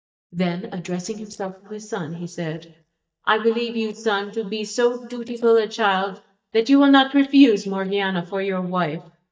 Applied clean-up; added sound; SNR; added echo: neural mask model DeepFilterNet 3.